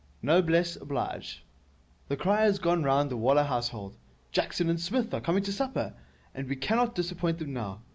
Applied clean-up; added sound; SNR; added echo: none; none; none; none.